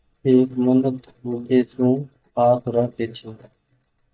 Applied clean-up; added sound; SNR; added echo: neural mask model DeepFilterNet 3.